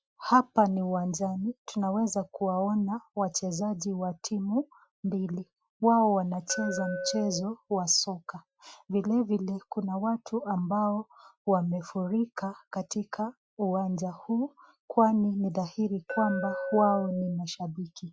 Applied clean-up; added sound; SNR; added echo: classical method Wiener filter.